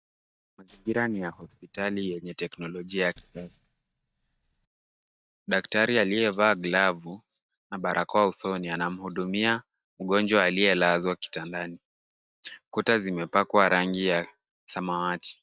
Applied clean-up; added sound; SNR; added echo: neural mask model DeepFilterNet 3.